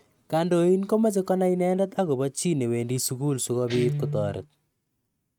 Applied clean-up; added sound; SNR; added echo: neural mask model RNNoise.